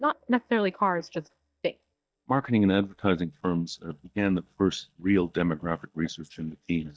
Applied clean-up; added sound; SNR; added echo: neural mask model DeepFilterNet 3.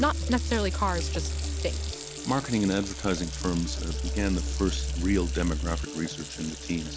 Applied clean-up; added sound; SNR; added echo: none; Water tap, faucet; 13 dB; none.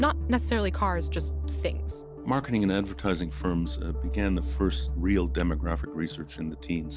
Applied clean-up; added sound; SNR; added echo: none; none; none; none.